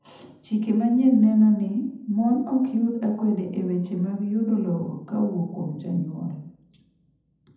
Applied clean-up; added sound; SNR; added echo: none; none; none; reverberation time 0.8 s.